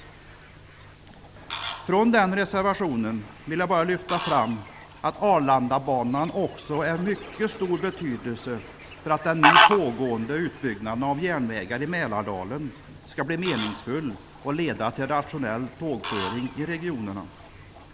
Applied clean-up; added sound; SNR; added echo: none; Fowl; 4 dB; none.